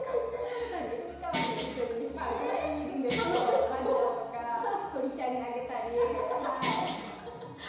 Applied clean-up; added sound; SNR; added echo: none; Bell; 5 dB; reverberation time 1.0 s.